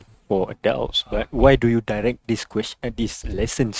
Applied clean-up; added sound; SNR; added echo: neural mask model RNNoise.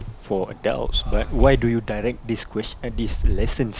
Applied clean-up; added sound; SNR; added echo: none; Wind; 1 dB; none.